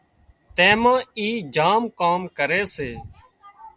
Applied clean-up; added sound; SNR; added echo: none; none; none; none.